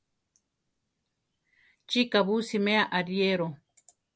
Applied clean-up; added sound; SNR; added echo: none; none; none; none.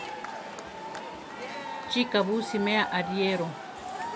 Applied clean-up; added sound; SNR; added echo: none; Crowd / Cheering; 6 dB; none.